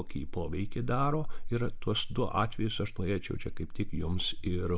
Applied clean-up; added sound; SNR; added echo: none; none; none; none.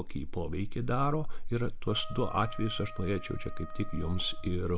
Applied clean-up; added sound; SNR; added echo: none; Wind instrument, woodwind instrument; 17 dB; none.